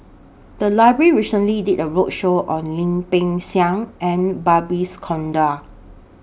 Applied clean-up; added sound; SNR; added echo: none; none; none; none.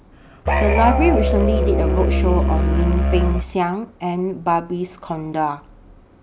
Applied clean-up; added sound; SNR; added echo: none; Musical instrument; -5 dB; none.